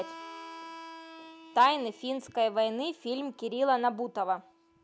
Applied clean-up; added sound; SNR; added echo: none; Harmonica; 18 dB; none.